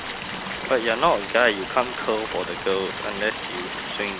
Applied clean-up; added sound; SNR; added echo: none; Stream; 7 dB; none.